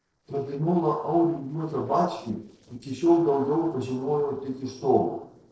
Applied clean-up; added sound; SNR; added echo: neural separator model SepFormer DNS4.